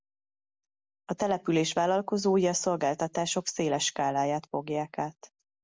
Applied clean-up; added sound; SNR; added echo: none; none; none; none.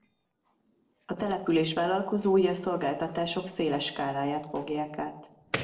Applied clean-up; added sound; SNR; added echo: neural separator model SepFormer DNS4.